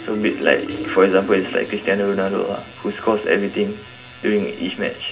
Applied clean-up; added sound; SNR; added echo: none; Marimba, xylophone; 14 dB; reverberation time 0.4 s.